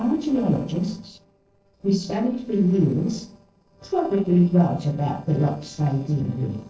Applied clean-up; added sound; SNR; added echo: neural separator model SepFormer DNS4.